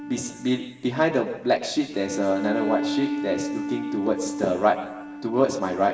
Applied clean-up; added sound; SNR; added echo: none; Bowed string instrument; 7 dB; reverberation time 1.2 s.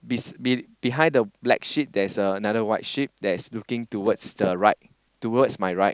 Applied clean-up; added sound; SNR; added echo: none; none; none; none.